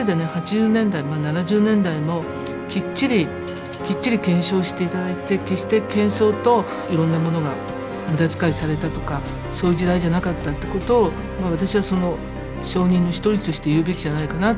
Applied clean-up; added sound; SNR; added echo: none; Tambourine; 8 dB; none.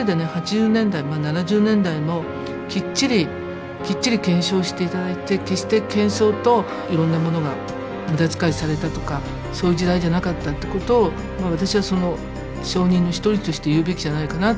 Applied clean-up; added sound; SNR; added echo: none; none; none; none.